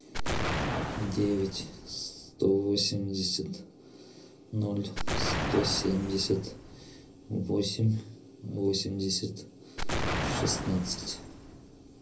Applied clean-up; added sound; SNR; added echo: none; Explosion; 4 dB; reverberation time 0.4 s.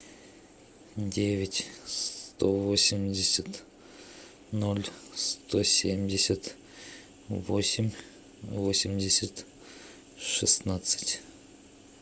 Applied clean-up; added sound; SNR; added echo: none; none; none; none.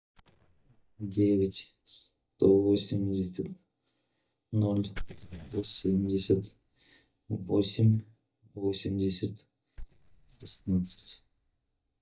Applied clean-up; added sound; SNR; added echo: neural mask model DeepFilterNet 3.